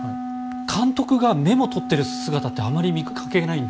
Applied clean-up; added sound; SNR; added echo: none; Wind instrument, woodwind instrument; 8 dB; none.